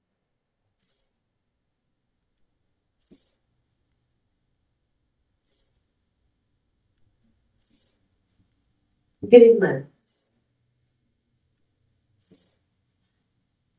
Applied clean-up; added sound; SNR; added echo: neural mask model DeepFilterNet 3.